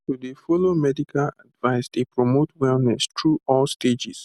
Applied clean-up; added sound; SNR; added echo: none; none; none; none.